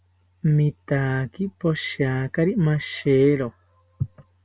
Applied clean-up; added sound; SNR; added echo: none; none; none; none.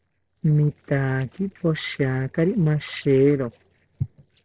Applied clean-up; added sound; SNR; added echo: neural separator model SepFormer DNS4.